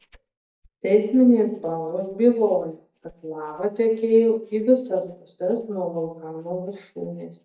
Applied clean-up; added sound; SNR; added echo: neural mask model DeepFilterNet 3.